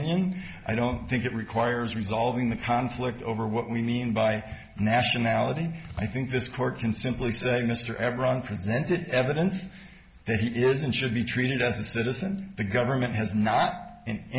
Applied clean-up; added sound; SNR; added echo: none; none; none; none.